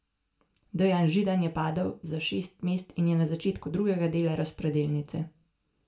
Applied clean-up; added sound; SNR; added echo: none; none; none; reverberation time 0.2 s.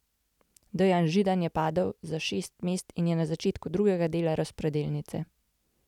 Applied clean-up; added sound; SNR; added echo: none; none; none; none.